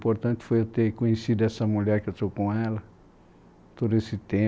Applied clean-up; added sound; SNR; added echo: none; none; none; none.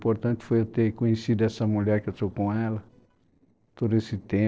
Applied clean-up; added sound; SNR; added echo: neural separator model SepFormer DNS4.